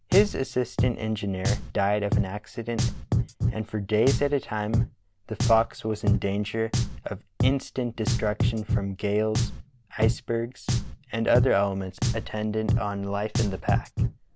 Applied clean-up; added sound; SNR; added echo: none; Drum; 1 dB; none.